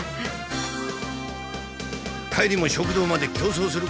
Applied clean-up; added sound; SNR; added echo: none; none; none; none.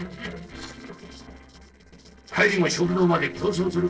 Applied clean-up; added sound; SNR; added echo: neural separator model SepFormer DNS4.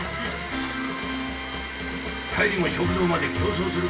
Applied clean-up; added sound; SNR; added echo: none; Domestic sounds, home sounds; 8 dB; reverberation time 0.4 s.